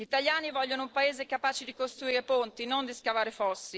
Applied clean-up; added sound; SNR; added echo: neural separator model SepFormer DNS4.